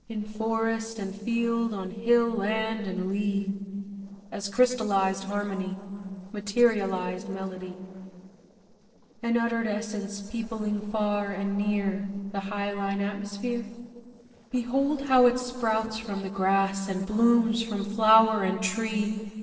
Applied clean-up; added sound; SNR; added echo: neural separator model SepFormer DNS4.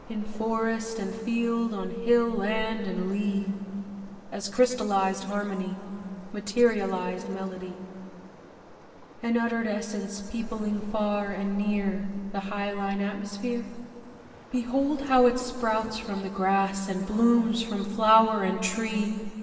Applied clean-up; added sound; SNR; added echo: none; Waves, surf; 14 dB; reverberation time 2.3 s.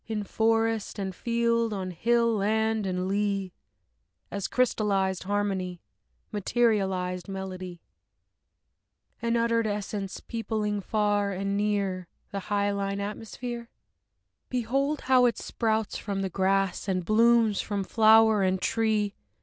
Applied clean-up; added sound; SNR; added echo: none; none; none; none.